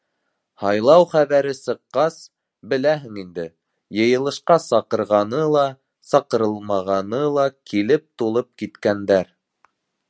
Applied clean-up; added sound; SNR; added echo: none; none; none; none.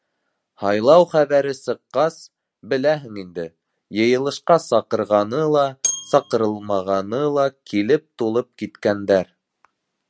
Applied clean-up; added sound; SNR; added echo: none; Bell; 9 dB; none.